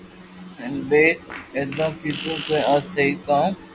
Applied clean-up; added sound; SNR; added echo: none; Fart; 14 dB; none.